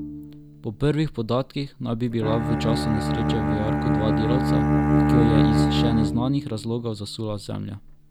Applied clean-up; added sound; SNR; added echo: none; Bowed string instrument; -3 dB; none.